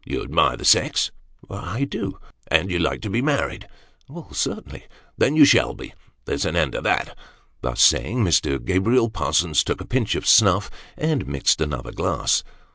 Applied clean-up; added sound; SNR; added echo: none; none; none; none.